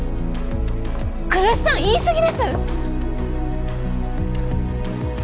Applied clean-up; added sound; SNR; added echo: none; none; none; none.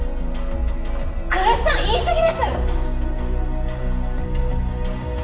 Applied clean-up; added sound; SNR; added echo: none; none; none; reverberation time 0.8 s.